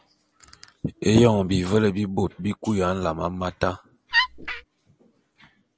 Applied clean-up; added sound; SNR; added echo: none; Wood; 0 dB; none.